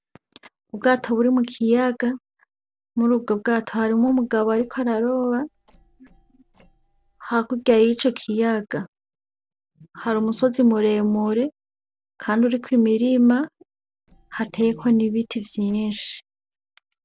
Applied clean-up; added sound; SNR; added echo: neural separator model SepFormer DNS4.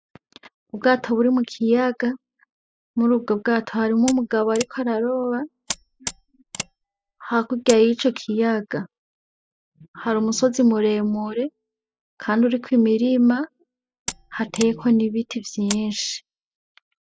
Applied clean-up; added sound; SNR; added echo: classical method spectral subtraction.